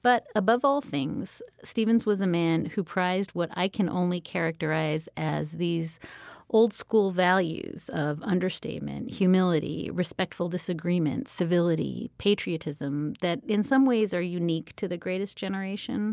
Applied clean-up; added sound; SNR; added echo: none; none; none; none.